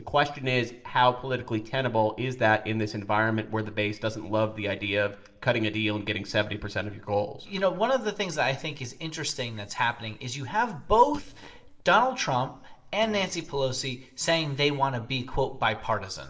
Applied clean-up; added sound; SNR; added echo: neural separator model SepFormer DNS4.